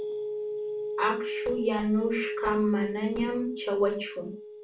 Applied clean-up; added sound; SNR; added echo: none; Telephone; 4 dB; reverberation time 0.3 s.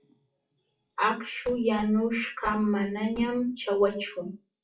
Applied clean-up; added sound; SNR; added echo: classical method WPE with log-MMSE.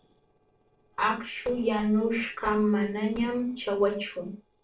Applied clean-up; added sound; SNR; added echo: neural separator model SepFormer DNS4.